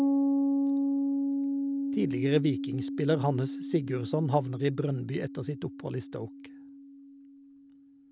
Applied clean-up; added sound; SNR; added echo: none; Piano; 0 dB; none.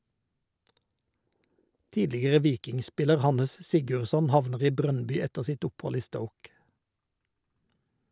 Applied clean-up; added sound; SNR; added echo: none; none; none; none.